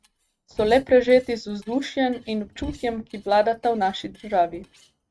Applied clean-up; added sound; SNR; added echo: neural mask model RNNoise.